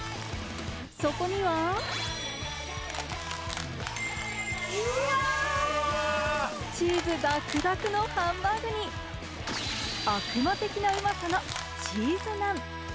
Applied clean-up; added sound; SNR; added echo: none; Crushing; 15 dB; none.